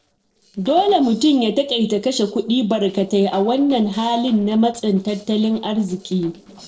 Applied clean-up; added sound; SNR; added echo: neural separator model SepFormer DNS4.